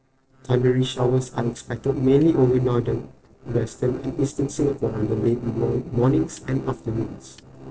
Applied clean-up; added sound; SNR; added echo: neural separator model SepFormer DNS4.